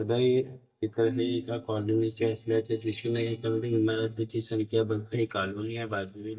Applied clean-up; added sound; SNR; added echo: neural mask model DeepFilterNet 3.